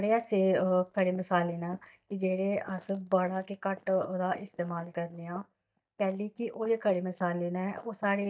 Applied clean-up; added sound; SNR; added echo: neural mask model DeepFilterNet 3.